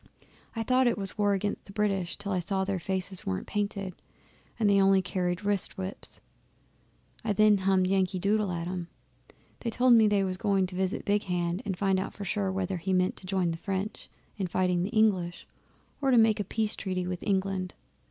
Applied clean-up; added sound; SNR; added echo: none; none; none; none.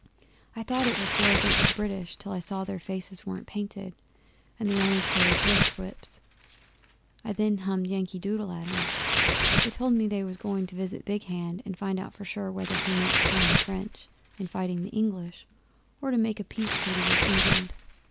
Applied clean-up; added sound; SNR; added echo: none; Tearing; 0 dB; none.